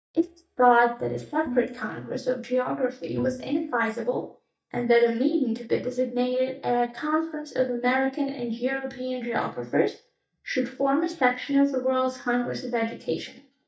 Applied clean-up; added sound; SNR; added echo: neural mask model DeepFilterNet 3.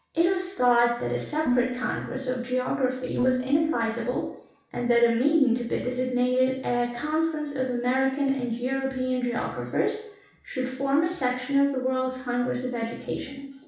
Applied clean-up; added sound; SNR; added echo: neural separator model SepFormer DNS4.